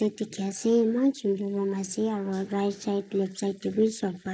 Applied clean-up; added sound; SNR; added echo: neural mask model Resemble Enhance denoiser.